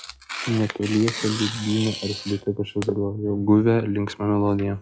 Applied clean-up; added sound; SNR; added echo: classical method log-MMSE.